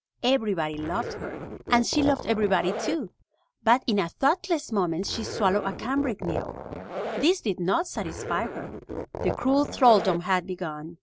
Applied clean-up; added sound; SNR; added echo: none; Zipper (clothing); 8 dB; none.